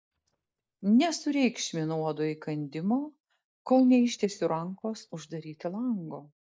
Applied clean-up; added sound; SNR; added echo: neural mask model DeepFilterNet 3.